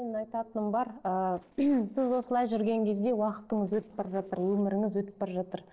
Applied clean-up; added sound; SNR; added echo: neural separator model SepFormer DNS4.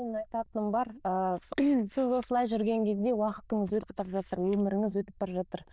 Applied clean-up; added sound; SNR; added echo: neural diffusion model UNIVERSE++.